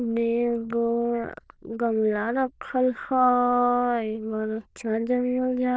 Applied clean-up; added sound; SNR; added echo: neural diffusion model UNIVERSE++.